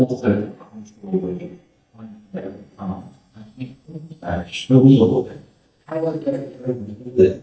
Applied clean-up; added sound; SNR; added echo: neural mask model DeepFilterNet 3.